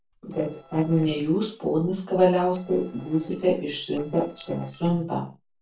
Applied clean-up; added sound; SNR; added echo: neural separator model SepFormer DNS4.